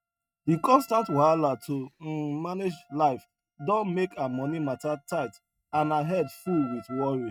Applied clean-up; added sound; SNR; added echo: neural mask model RNNoise.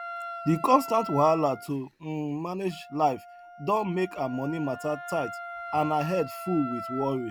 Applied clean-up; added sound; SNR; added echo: none; Wind instrument, woodwind instrument; 11 dB; none.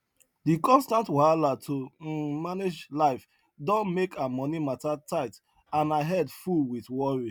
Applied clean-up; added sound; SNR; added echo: none; none; none; none.